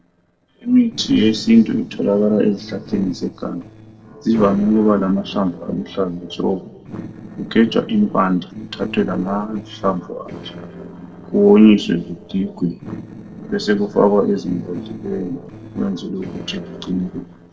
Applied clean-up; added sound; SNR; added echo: neural separator model SepFormer DNS4.